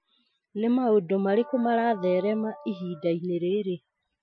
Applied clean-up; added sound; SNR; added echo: classical method Wiener filter.